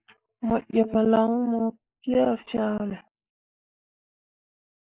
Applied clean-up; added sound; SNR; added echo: neural mask model Resemble Enhance denoiser.